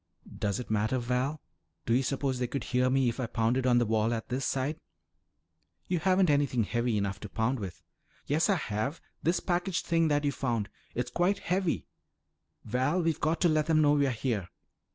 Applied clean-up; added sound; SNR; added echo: none; none; none; none.